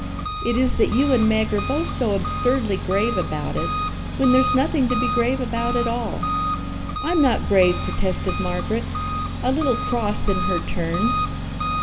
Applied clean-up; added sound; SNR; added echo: none; Engine; 4 dB; reverberation time 1.6 s.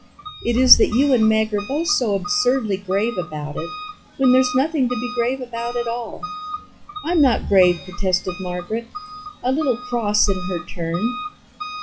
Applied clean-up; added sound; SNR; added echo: classical method WPE with log-MMSE.